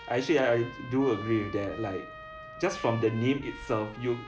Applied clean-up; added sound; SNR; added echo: none; Trumpet; 14 dB; none.